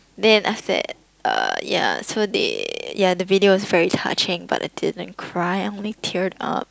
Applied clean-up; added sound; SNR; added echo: none; none; none; none.